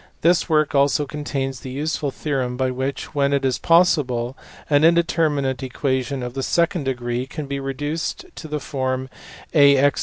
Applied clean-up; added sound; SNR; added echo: none; none; none; none.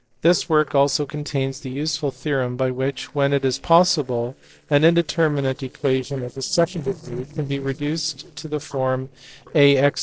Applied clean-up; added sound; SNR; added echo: neural separator model SepFormer DNS4.